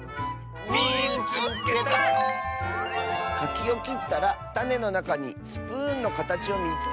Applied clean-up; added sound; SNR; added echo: none; none; none; none.